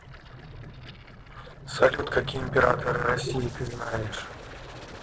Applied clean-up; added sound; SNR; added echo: neural separator model SepFormer DNS4.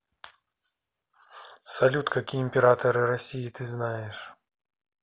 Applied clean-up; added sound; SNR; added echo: none; none; none; none.